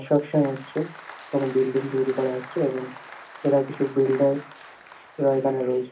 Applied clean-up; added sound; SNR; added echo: none; Applause; 18 dB; reverberation time 0.4 s.